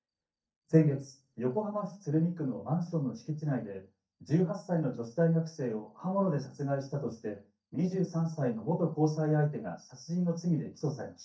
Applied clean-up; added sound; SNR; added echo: neural mask model DeepFilterNet 3.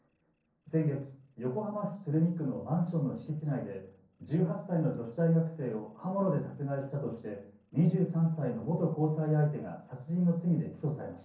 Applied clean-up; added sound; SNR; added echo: neural separator model SepFormer DNS4.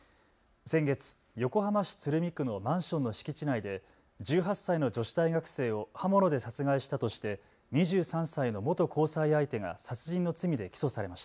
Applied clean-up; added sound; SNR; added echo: none; none; none; none.